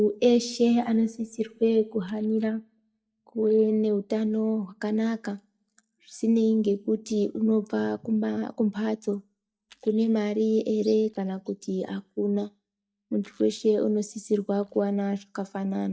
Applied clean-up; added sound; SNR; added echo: neural mask model DeepFilterNet 3.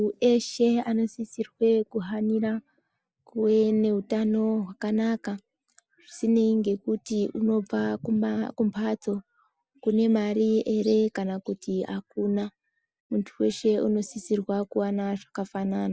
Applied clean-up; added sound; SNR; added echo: none; none; none; none.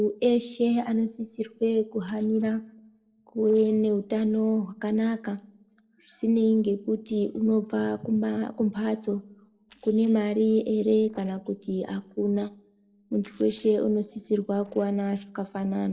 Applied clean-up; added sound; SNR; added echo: neural separator model SepFormer DNS4.